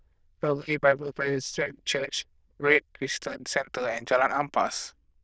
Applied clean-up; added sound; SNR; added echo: neural diffusion model UNIVERSE++.